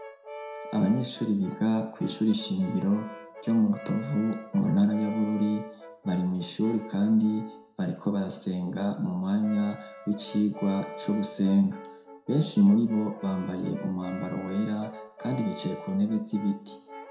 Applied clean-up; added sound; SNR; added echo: none; Brass instrument; 16 dB; reverberation time 0.6 s.